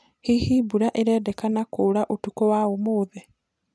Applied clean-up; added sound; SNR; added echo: none; none; none; none.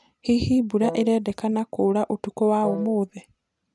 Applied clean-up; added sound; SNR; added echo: none; Wind instrument, woodwind instrument; 10 dB; none.